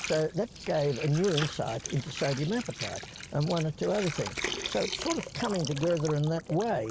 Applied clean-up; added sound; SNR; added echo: none; Water; 9 dB; none.